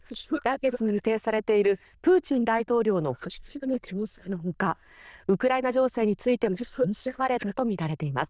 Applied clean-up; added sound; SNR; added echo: neural diffusion model UNIVERSE++.